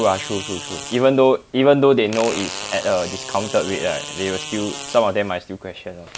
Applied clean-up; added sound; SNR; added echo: none; Fart; 12 dB; none.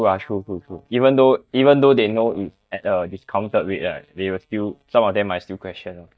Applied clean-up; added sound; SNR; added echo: neural mask model DeepFilterNet 3.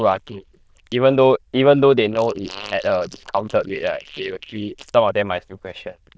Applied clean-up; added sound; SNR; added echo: neural diffusion model UNIVERSE++.